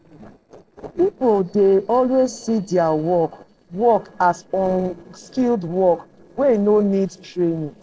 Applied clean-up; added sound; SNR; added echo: neural separator model SepFormer DNS4.